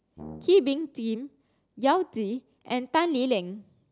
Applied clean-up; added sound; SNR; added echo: none; Brass instrument; 19 dB; none.